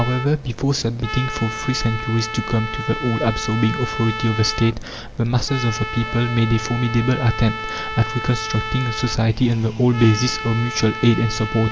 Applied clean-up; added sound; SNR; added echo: none; Trumpet; 9 dB; none.